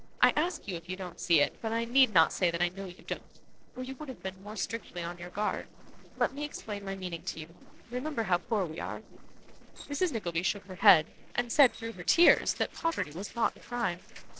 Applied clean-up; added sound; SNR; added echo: neural separator model SepFormer DNS4.